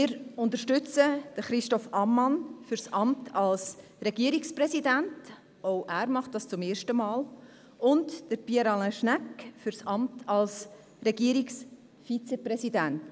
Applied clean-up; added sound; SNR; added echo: none; none; none; none.